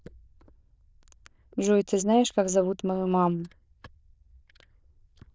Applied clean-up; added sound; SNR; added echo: neural diffusion model UNIVERSE++.